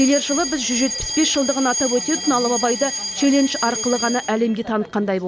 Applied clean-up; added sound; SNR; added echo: none; Alarm; 6 dB; none.